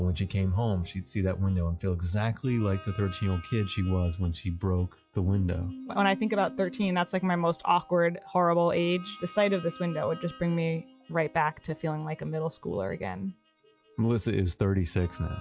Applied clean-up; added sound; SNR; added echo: classical method log-MMSE.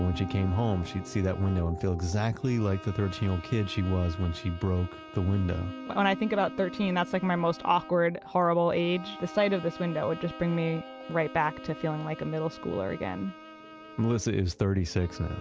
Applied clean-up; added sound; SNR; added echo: none; Bowed string instrument; 18 dB; none.